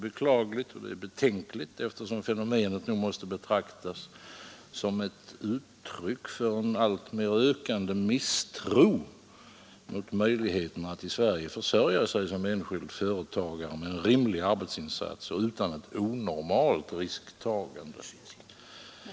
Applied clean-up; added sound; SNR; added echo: none; none; none; none.